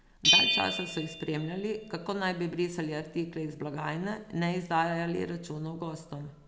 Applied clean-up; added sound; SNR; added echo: none; Bell; 2 dB; none.